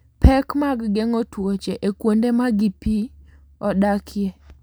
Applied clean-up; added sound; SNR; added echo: none; none; none; none.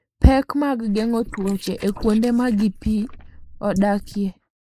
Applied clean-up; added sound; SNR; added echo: neural mask model Resemble Enhance denoiser.